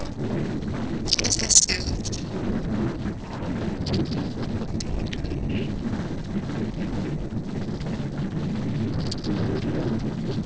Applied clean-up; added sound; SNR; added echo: neural separator model SepFormer DNS4.